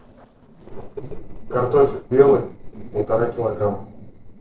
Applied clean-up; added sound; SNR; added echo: neural separator model SepFormer DNS4.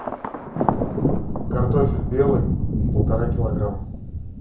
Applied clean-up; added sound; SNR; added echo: none; Thunder; -5 dB; reverberation time 0.6 s.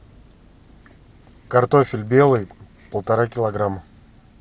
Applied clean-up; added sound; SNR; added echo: none; none; none; none.